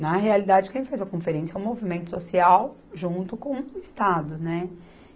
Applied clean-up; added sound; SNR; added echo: none; none; none; none.